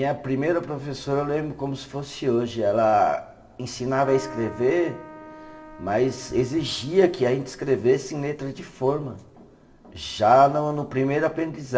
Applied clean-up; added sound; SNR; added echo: none; Keyboard (musical); 17 dB; reverberation time 1.7 s.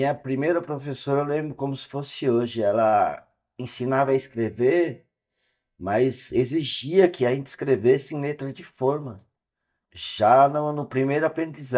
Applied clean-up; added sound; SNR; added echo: neural mask model DeepFilterNet 3.